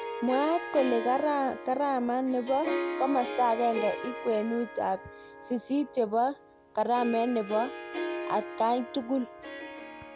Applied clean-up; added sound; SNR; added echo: none; Harp; 8 dB; none.